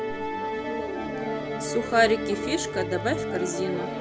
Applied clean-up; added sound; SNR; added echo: none; Musical instrument; 2 dB; none.